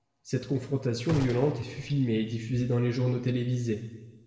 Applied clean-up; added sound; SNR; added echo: none; Gunshot, gunfire; 12 dB; reverberation time 1.0 s.